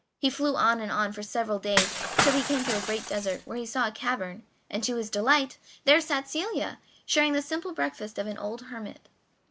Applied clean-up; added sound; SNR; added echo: none; Shatter / Crushing; 1 dB; none.